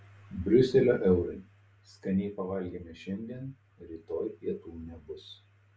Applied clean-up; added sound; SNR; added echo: none; none; none; none.